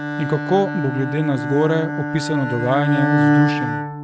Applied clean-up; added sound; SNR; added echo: neural mask model RNNoise.